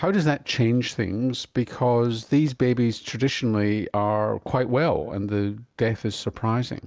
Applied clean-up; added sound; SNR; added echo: none; none; none; none.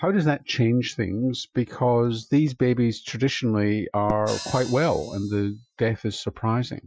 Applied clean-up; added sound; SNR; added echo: classical method Wiener filter.